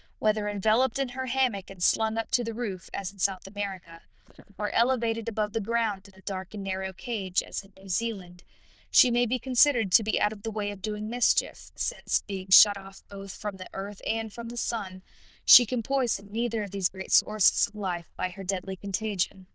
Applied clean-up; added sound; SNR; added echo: neural diffusion model UNIVERSE++.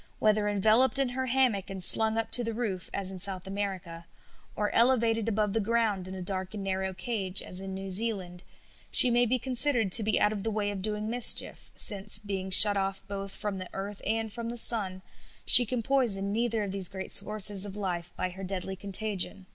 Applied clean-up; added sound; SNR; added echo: none; none; none; none.